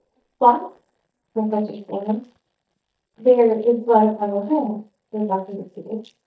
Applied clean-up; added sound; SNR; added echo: neural mask model DeepFilterNet 3.